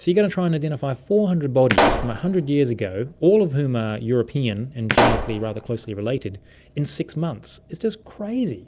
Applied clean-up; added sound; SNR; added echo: none; Explosion; 1 dB; none.